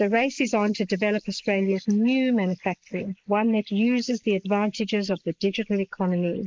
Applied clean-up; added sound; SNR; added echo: neural mask model Resemble Enhance denoiser.